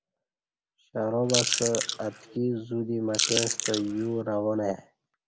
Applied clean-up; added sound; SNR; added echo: none; Chewing, mastication / Crushing; 0 dB; none.